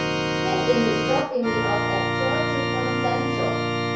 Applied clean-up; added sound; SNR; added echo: none; Organ; -3 dB; reverberation time 0.6 s.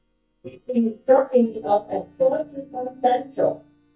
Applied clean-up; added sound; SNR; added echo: neural mask model DeepFilterNet 3.